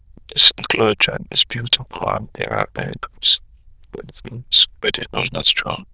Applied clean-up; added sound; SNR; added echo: neural diffusion model UNIVERSE++.